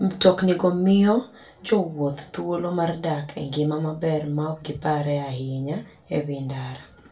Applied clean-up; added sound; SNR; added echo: none; none; none; reverberation time 0.2 s.